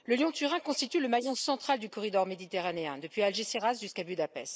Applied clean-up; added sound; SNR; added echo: neural mask model Resemble Enhance denoiser.